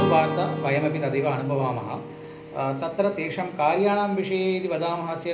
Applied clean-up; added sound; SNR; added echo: none; Acoustic guitar / Strum; 8 dB; reverberation time 0.5 s.